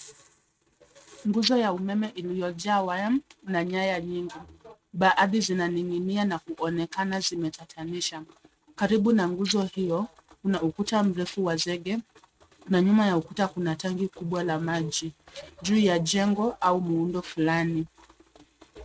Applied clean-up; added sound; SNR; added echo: neural mask model RNNoise.